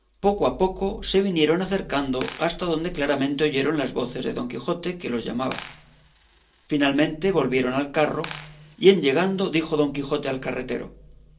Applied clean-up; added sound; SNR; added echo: none; Coin (dropping); 19 dB; reverberation time 0.2 s.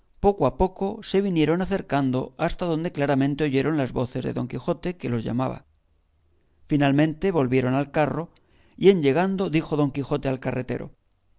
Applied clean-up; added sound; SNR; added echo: none; none; none; none.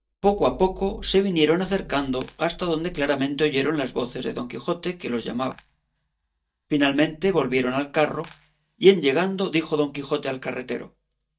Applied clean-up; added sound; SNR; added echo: neural mask model DeepFilterNet 3.